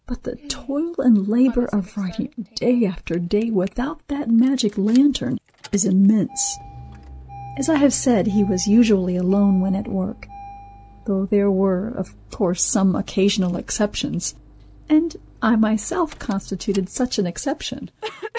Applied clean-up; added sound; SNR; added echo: none; Engine starting; 20 dB; none.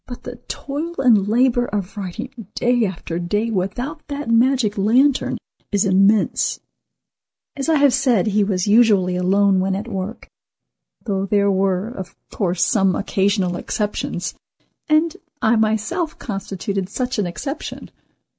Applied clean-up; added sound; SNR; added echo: none; none; none; none.